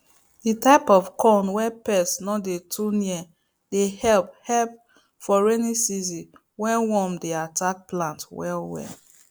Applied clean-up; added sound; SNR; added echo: none; none; none; none.